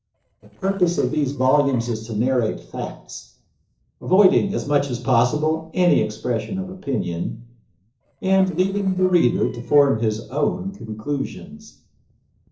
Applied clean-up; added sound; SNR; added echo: neural separator model SepFormer DNS4.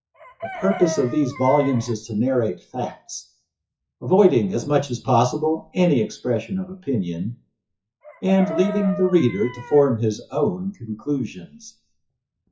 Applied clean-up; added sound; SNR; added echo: classical method WPE with log-MMSE.